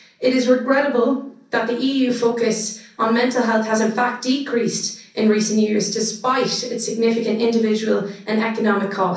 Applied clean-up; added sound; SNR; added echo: none; none; none; reverberation time 0.6 s.